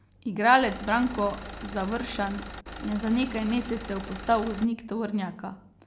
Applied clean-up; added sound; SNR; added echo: none; Engine; 12 dB; none.